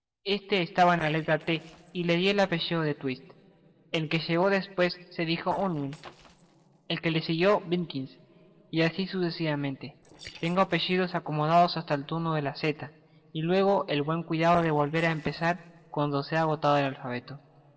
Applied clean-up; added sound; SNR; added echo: neural separator model SepFormer DNS4.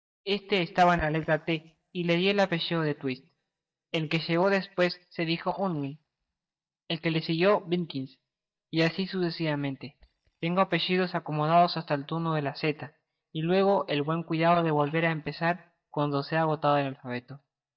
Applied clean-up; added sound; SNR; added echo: neural mask model DeepFilterNet 3.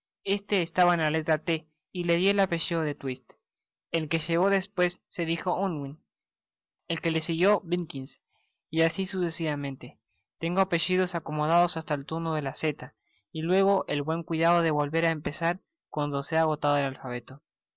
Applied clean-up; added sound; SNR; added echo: none; none; none; none.